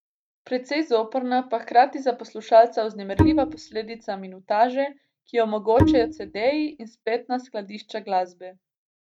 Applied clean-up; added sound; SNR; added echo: neural mask model RNNoise.